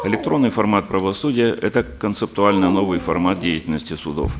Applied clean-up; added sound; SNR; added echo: none; Dog; 12 dB; none.